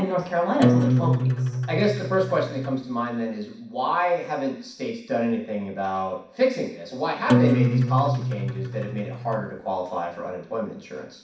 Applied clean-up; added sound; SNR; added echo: none; Acoustic guitar; -3 dB; reverberation time 0.6 s.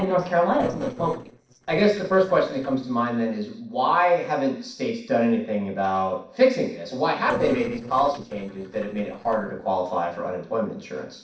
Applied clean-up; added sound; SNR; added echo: neural separator model SepFormer DNS4.